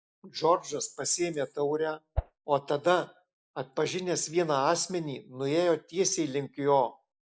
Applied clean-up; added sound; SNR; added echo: neural mask model Resemble Enhance denoiser.